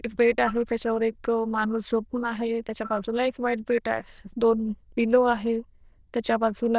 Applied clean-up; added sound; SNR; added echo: neural diffusion model UNIVERSE++.